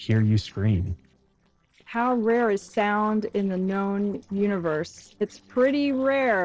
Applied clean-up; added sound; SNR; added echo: neural separator model SepFormer DNS4.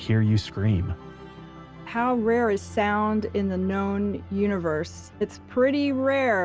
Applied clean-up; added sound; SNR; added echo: none; none; none; none.